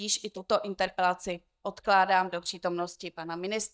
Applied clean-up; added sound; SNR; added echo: neural mask model DeepFilterNet 3.